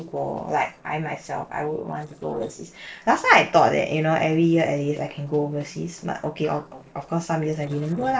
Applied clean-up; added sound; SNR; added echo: neural separator model SepFormer DNS4.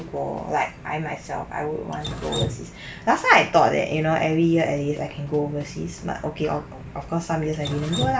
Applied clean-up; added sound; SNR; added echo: none; Drip; 13 dB; none.